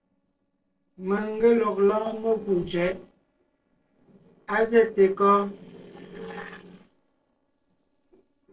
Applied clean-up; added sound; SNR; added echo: neural separator model SepFormer DNS4.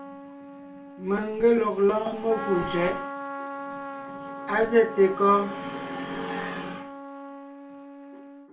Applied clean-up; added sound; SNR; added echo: none; Trumpet; 11 dB; reverberation time 0.3 s.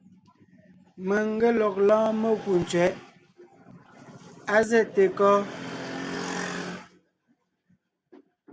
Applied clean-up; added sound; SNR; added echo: none; none; none; none.